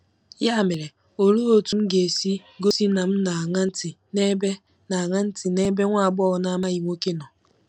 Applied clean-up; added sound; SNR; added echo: none; none; none; none.